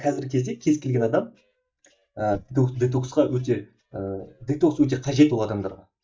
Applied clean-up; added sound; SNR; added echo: neural mask model DeepFilterNet 3.